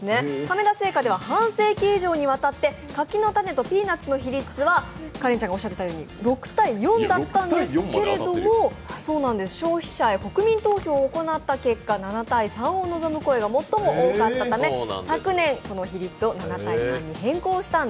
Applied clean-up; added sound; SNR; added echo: none; none; none; none.